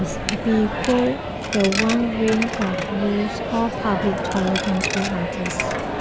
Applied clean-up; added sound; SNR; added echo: none; Coin (dropping); 2 dB; none.